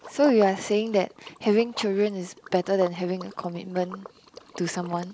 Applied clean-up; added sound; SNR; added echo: none; Liquid; 19 dB; none.